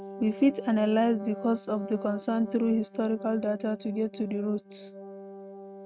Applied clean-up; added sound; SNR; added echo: neural mask model RNNoise.